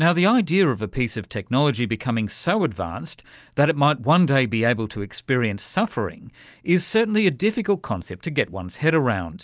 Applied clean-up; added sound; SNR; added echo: none; none; none; none.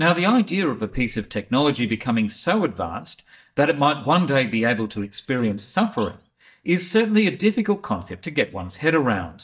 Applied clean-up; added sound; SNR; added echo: neural mask model DeepFilterNet 3.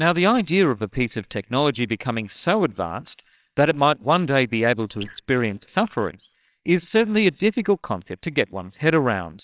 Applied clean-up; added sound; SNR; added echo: neural separator model SepFormer WHAMR!.